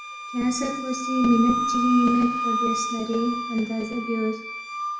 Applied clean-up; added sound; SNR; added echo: none; Wind instrument, woodwind instrument; 4 dB; reverberation time 0.7 s.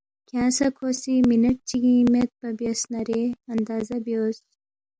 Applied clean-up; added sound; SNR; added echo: none; none; none; none.